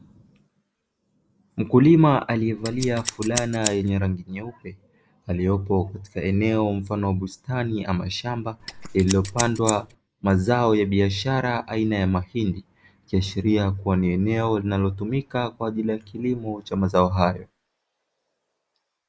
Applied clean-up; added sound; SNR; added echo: neural mask model Resemble Enhance denoiser.